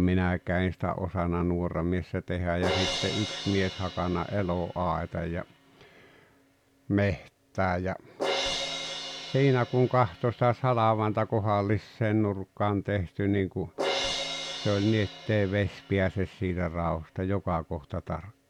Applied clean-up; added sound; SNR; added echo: none; Crash cymbal; 10 dB; none.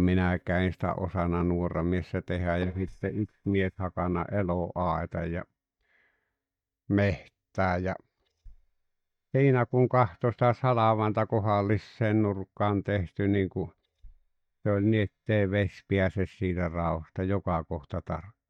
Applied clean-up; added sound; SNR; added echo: neural mask model DeepFilterNet 3.